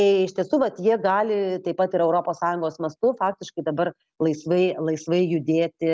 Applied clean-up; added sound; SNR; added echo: none; none; none; none.